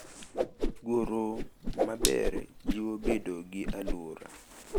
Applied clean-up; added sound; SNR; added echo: none; Whoosh, swoosh, swish; -1 dB; none.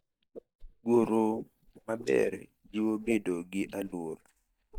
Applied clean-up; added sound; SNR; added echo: neural mask model DeepFilterNet 3.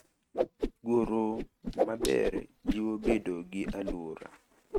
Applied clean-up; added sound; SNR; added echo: neural mask model RNNoise.